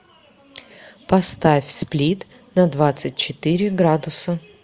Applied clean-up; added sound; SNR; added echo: none; none; none; none.